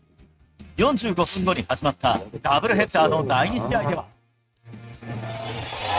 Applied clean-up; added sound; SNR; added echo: neural mask model RNNoise.